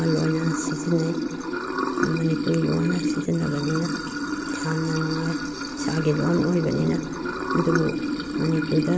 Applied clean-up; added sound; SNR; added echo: none; Sink (filling or washing) / Water; 3 dB; none.